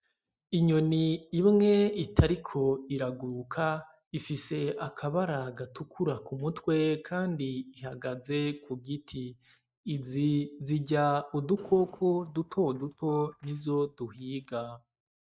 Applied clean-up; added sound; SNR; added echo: neural mask model DeepFilterNet 3.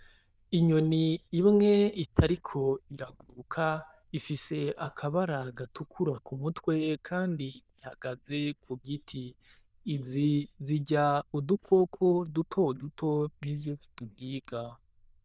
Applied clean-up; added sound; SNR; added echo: neural diffusion model UNIVERSE++.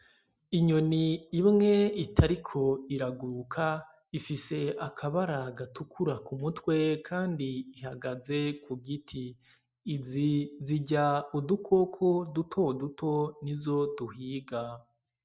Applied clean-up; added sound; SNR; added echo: none; none; none; none.